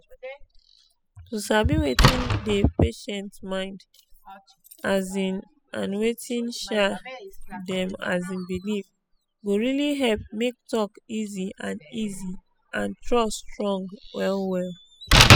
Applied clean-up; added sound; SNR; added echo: classical method spectral subtraction.